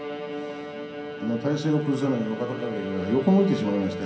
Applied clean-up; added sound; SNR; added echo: none; Bowed string instrument; 8 dB; reverberation time 0.6 s.